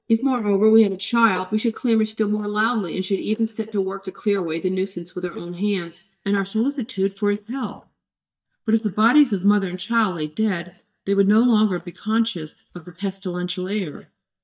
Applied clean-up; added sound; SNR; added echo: neural mask model DeepFilterNet 3.